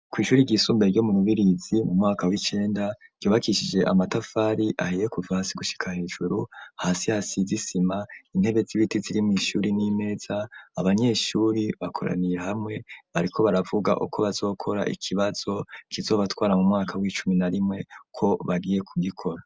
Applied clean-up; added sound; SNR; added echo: none; none; none; none.